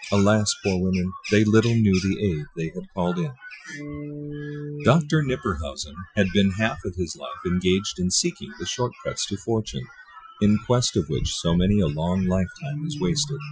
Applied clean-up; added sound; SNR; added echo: classical method Wiener filter.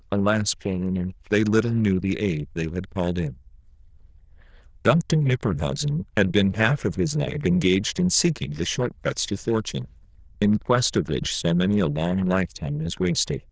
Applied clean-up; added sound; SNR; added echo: neural diffusion model UNIVERSE++.